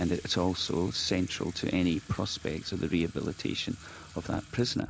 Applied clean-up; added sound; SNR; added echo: none; Sink (filling or washing) / Water tap, faucet; 18 dB; none.